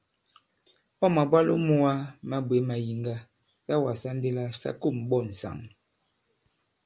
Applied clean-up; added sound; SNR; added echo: none; none; none; none.